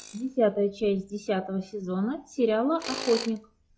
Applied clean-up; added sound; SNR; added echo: classical method log-MMSE.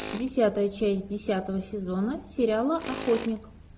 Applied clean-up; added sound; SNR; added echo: none; Tools; 13 dB; none.